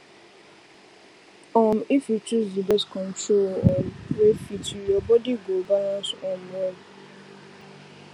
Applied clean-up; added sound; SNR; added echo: none; none; none; none.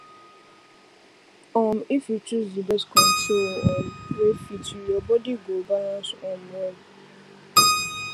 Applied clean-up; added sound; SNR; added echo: none; Keyboard (musical); 1 dB; none.